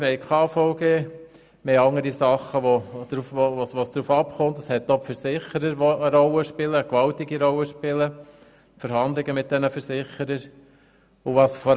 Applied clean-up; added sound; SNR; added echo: none; none; none; none.